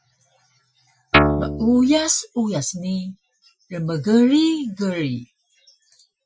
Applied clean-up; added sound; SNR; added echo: classical method Wiener filter.